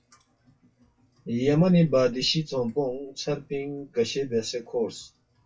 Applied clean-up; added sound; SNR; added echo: classical method WPE with log-MMSE.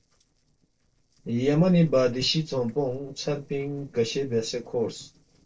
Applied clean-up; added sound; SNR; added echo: neural separator model SepFormer DNS4.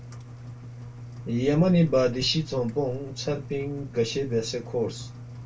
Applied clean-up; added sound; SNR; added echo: none; Engine; 13 dB; reverberation time 0.2 s.